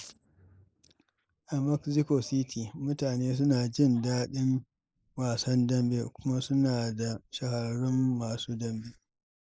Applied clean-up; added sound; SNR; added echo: neural mask model Resemble Enhance denoiser.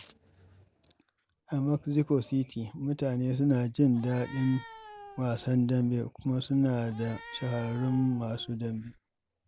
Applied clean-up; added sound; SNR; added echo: none; Cat; 18 dB; none.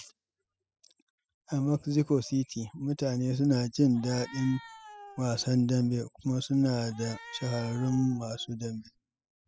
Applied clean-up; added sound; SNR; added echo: classical method spectral subtraction.